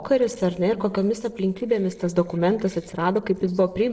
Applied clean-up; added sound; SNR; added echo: neural separator model SepFormer DNS4.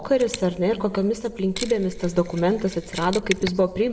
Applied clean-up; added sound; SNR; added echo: none; Mechanisms; 15 dB; reverberation time 0.9 s.